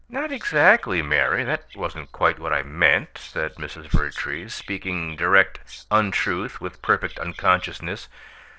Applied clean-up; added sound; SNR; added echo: neural separator model SepFormer DNS4.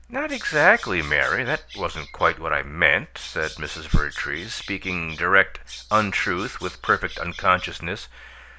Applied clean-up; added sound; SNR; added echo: none; Bird vocalization, bird call, bird song; 18 dB; none.